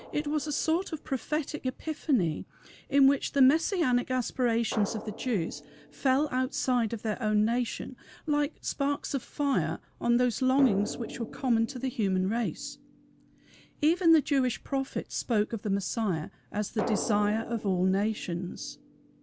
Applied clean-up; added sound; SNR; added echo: none; Drum; 16 dB; none.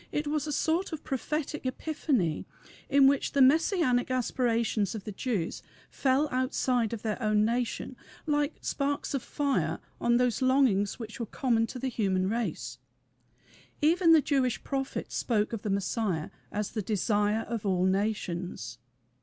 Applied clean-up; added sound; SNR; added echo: none; none; none; none.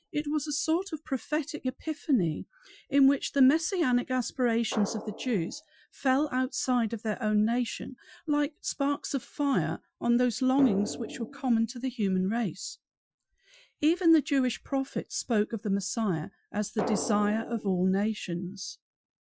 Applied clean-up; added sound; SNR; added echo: classical method Wiener filter.